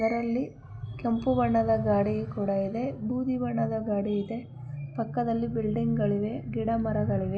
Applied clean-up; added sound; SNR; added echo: none; none; none; none.